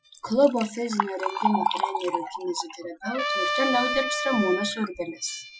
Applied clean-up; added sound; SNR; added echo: classical method Wiener filter.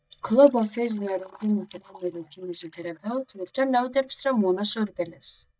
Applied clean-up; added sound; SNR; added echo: neural mask model DeepFilterNet 3.